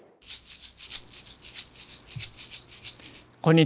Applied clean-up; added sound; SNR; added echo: none; Rattle (instrument); 11 dB; none.